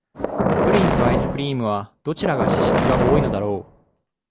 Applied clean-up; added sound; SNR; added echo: none; Boom; -3 dB; none.